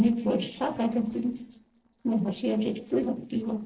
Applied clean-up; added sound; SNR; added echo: neural separator model SepFormer DNS4.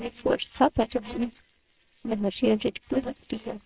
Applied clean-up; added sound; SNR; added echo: neural separator model SepFormer WHAMR!.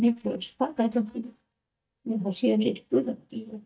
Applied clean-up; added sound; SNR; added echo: neural mask model DeepFilterNet 3.